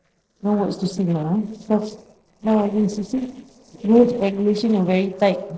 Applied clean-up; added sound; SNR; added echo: neural separator model SepFormer DNS4.